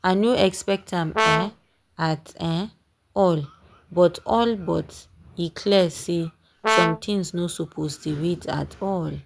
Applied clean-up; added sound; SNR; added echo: none; Brass instrument; 1 dB; none.